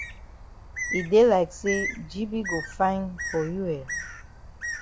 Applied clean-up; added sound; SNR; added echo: none; Bird; 9 dB; none.